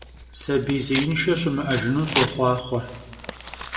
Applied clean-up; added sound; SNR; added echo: none; Tearing; 7 dB; reverberation time 1.1 s.